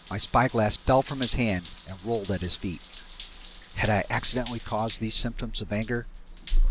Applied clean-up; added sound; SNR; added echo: none; Drip / Trickle, dribble / Bathtub (filling or washing) / Water tap, faucet; 3 dB; none.